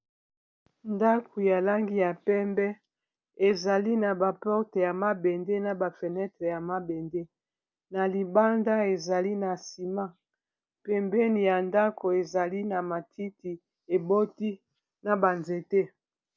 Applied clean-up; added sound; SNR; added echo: none; none; none; none.